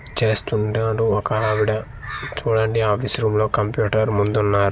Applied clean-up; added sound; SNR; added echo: none; none; none; none.